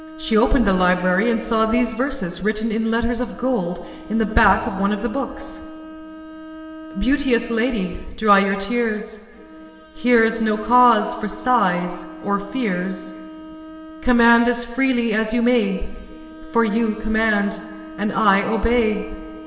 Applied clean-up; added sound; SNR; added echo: none; Bowed string instrument; 17 dB; reverberation time 3.0 s.